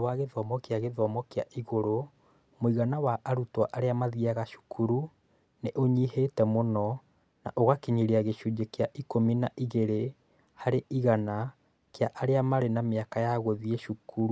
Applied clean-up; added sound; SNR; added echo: none; none; none; none.